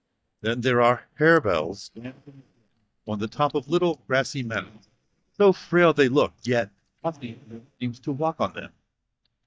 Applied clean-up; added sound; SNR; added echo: neural mask model DeepFilterNet 3.